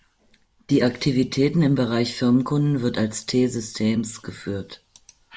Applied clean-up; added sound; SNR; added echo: none; none; none; none.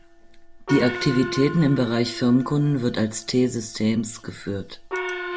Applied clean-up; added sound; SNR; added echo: none; Gong; 11 dB; none.